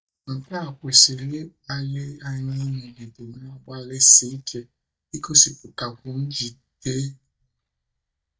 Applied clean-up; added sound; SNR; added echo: neural mask model DeepFilterNet 3.